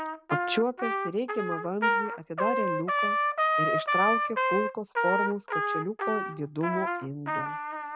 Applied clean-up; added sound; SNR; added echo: none; Trumpet; -3 dB; none.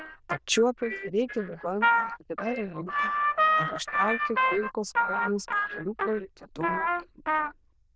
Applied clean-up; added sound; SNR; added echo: neural diffusion model UNIVERSE++.